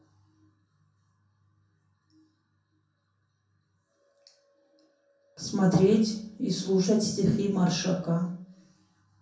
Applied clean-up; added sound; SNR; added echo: none; none; none; reverberation time 0.6 s.